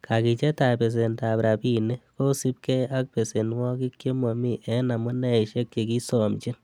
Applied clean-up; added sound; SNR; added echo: none; none; none; none.